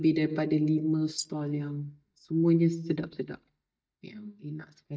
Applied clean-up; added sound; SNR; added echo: neural mask model DeepFilterNet 3.